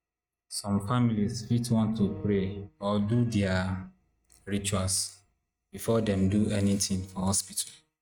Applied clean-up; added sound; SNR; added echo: neural mask model RNNoise.